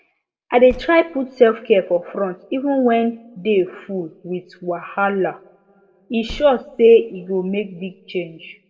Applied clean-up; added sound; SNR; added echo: neural separator model SepFormer DNS4.